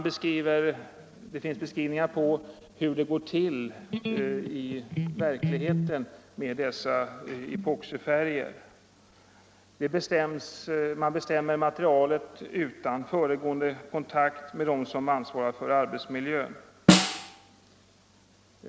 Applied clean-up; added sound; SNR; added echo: none; Electric guitar + Snare drum; -2 dB; none.